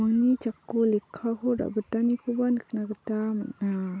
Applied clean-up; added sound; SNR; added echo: none; none; none; none.